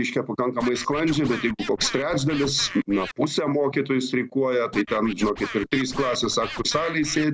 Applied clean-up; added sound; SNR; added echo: none; Scratching (performance technique); 12 dB; none.